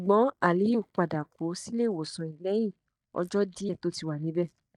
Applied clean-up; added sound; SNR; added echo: neural mask model DeepFilterNet 3.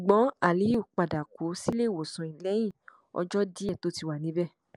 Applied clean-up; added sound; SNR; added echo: none; none; none; none.